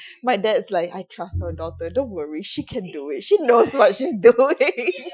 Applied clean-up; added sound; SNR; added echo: classical method Wiener filter.